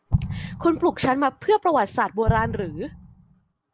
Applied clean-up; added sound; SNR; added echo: none; Explosion; 5 dB; none.